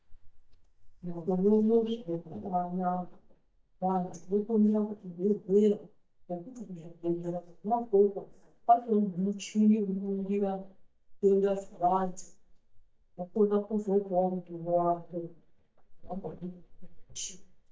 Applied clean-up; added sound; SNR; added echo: neural mask model DeepFilterNet 3.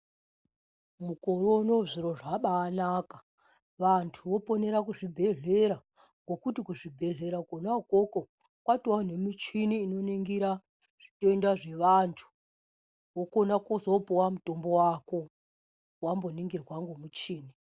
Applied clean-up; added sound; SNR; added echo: none; none; none; none.